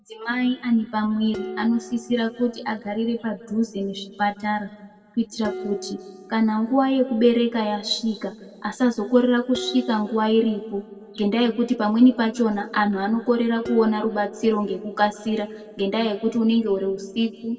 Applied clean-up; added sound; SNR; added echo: none; Dishes, pots, and pans; 19 dB; reverberation time 1.3 s.